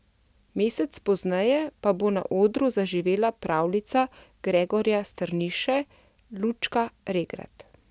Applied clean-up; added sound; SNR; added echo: none; none; none; none.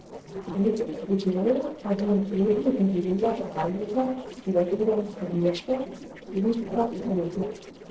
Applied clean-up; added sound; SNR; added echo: neural separator model SepFormer DNS4.